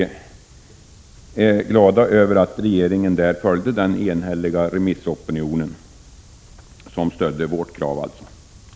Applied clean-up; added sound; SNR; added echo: none; none; none; none.